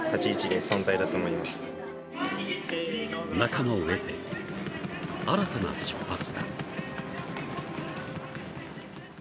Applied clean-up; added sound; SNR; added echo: none; none; none; none.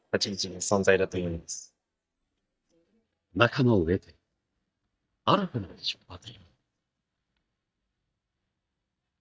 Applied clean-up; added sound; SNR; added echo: neural mask model DeepFilterNet 3.